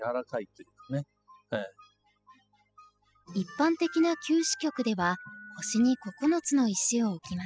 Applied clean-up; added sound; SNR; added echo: classical method spectral subtraction.